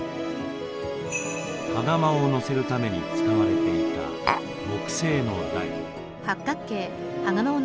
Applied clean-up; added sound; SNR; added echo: none; Tap + Musical instrument; 0 dB; none.